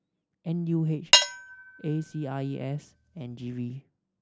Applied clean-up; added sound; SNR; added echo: none; Cutlery, silverware / Dishes, pots, and pans; -4 dB; none.